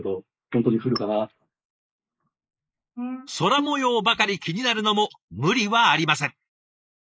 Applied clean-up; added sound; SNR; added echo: neural mask model Resemble Enhance denoiser.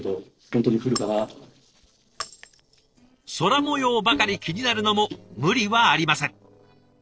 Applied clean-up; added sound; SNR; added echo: neural separator model SepFormer DNS4.